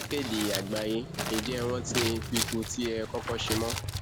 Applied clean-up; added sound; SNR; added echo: none; Engine starting / Motorcycle + Crumpling, crinkling; 2 dB; none.